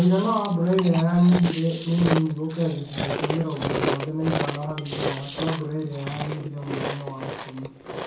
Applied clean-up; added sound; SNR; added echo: none; Chewing, mastication; 5 dB; reverberation time 0.6 s.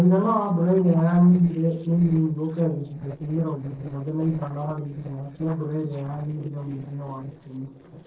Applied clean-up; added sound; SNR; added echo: neural separator model SepFormer DNS4.